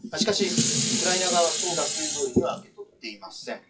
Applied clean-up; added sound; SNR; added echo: classical method WPE with log-MMSE.